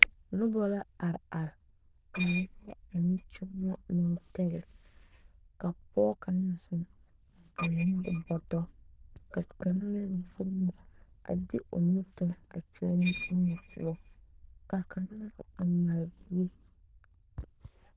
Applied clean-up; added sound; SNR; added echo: neural diffusion model UNIVERSE++.